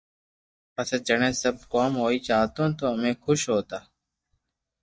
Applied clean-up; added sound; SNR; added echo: neural mask model DeepFilterNet 3.